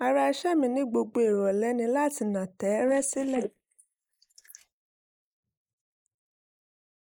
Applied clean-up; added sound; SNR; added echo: neural mask model Resemble Enhance denoiser.